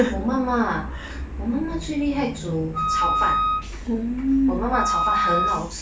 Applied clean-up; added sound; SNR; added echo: none; Wind instrument, woodwind instrument; -1 dB; none.